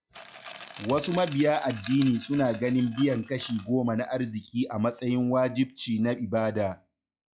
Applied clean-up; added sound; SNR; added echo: classical method log-MMSE.